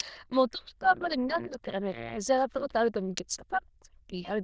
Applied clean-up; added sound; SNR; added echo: neural diffusion model UNIVERSE++.